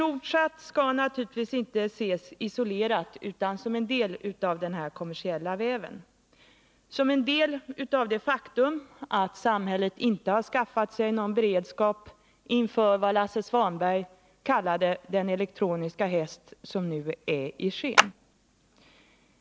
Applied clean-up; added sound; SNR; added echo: none; Clapping; 0 dB; none.